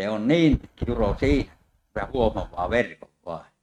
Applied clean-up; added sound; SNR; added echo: neural mask model RNNoise.